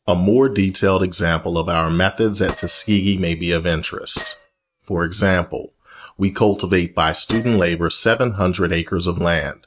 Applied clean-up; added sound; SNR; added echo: neural mask model RNNoise.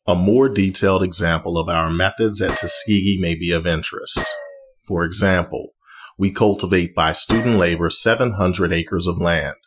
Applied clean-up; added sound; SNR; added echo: classical method Wiener filter.